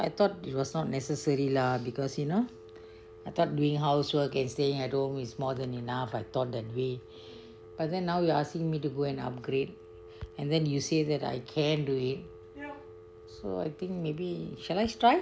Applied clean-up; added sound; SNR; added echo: none; Telephone; 19 dB; none.